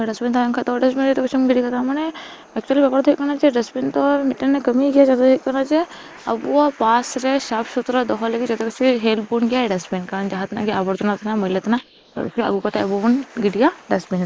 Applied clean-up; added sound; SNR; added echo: neural mask model Resemble Enhance denoiser.